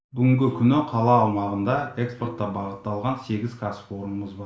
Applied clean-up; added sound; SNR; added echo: neural mask model Resemble Enhance denoiser.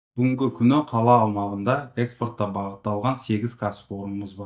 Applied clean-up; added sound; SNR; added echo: neural mask model DeepFilterNet 3.